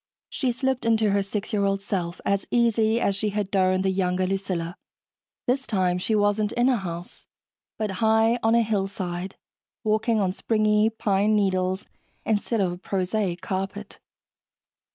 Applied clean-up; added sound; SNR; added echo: none; none; none; none.